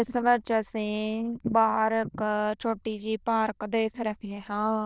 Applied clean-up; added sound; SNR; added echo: neural diffusion model UNIVERSE++.